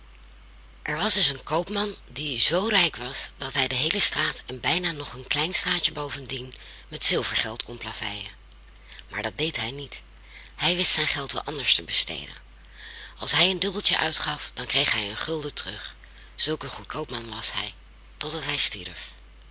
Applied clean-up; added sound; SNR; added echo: none; none; none; none.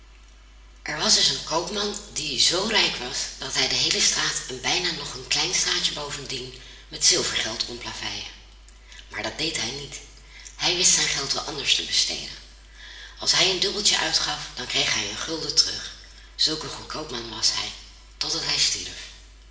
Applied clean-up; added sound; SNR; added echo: none; none; none; reverberation time 1.1 s.